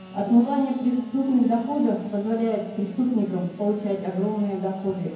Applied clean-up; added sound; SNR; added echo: none; Sawing / Engine; 17 dB; reverberation time 0.9 s.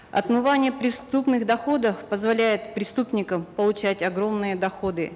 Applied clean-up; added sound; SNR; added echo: none; none; none; none.